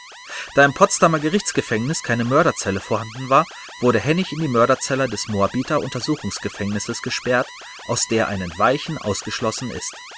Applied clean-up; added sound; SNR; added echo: none; Alarm; 17 dB; none.